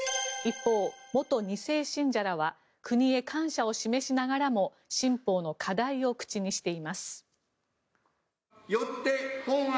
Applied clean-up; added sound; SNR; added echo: none; none; none; none.